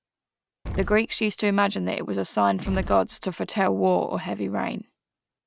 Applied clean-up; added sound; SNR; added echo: none; Explosion; 10 dB; none.